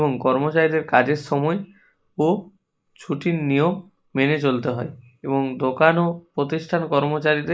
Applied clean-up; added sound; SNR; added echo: neural mask model Resemble Enhance denoiser.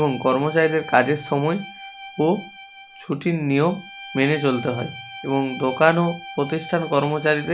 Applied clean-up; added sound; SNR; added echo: none; Bowed string instrument; 16 dB; none.